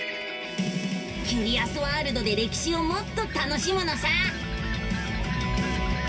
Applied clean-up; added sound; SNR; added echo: none; none; none; reverberation time 2.3 s.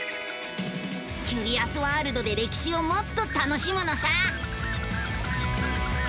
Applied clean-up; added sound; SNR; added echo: none; none; none; none.